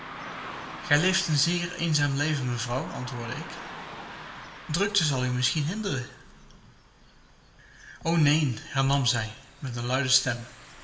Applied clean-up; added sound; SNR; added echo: none; Car passing by / Traffic noise, roadway noise; 15 dB; reverberation time 1.9 s.